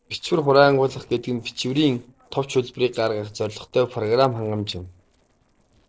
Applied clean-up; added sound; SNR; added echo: neural separator model SepFormer DNS4.